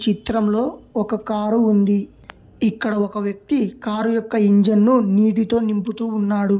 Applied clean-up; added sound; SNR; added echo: none; none; none; none.